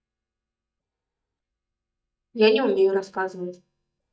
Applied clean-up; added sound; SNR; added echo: neural mask model DeepFilterNet 3.